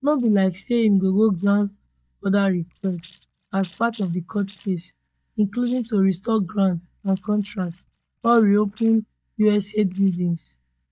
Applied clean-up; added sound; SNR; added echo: neural mask model DeepFilterNet 3.